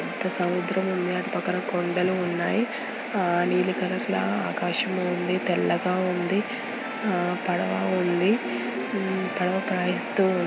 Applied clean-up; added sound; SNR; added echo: none; Trumpet; 18 dB; none.